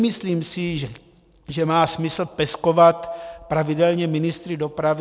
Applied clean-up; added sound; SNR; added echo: none; none; none; none.